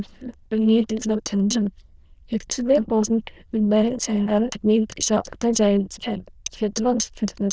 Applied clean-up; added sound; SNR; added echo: neural diffusion model UNIVERSE++.